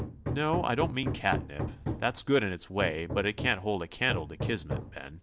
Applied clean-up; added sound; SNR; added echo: none; Hammer; 6 dB; none.